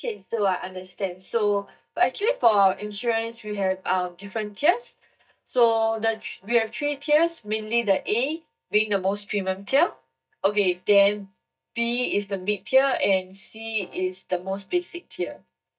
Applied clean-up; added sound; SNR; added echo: neural mask model DeepFilterNet 3.